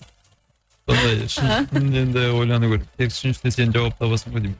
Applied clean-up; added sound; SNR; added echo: neural mask model RNNoise.